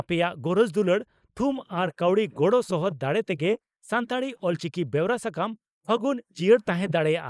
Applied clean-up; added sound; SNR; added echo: neural mask model Resemble Enhance denoiser.